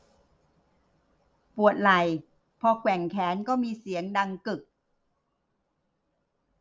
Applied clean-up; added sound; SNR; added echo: none; none; none; none.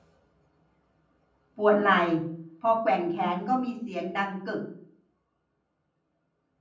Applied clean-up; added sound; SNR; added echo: none; none; none; reverberation time 0.6 s.